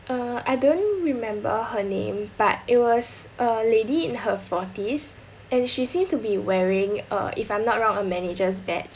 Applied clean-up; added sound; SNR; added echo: none; none; none; none.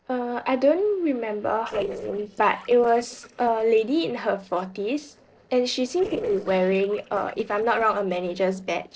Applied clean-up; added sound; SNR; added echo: neural separator model SepFormer DNS4.